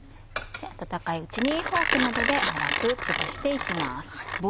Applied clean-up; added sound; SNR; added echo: none; Mechanisms; 0 dB; none.